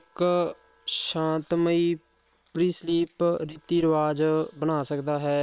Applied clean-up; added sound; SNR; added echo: neural separator model SepFormer WHAM!.